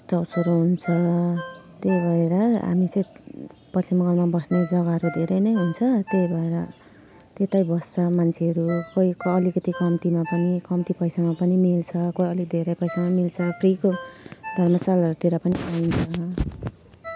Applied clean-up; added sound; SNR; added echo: none; Ringtone; 19 dB; none.